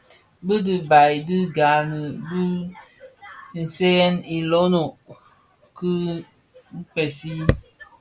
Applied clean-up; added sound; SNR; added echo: none; none; none; none.